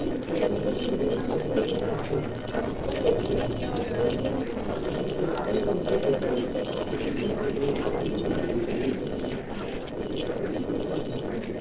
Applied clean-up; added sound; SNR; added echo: neural separator model SepFormer DNS4.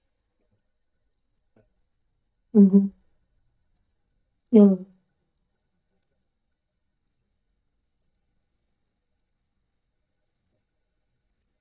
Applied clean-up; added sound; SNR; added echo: neural mask model DeepFilterNet 3.